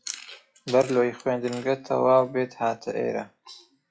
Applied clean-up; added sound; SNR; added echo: classical method log-MMSE.